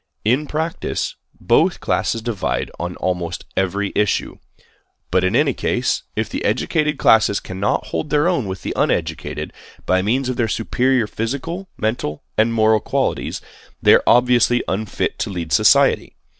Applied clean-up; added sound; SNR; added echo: none; none; none; none.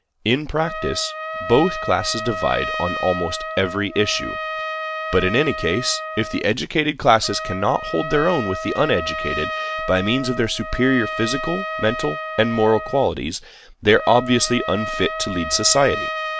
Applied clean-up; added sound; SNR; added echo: none; Trumpet; 7 dB; none.